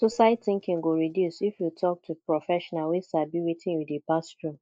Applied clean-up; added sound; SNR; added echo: neural mask model DeepFilterNet 3.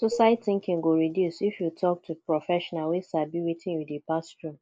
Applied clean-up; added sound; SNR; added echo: neural mask model Resemble Enhance denoiser.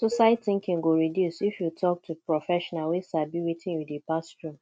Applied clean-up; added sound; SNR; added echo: neural mask model RNNoise.